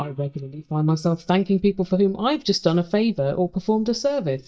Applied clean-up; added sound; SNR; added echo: neural mask model DeepFilterNet 3.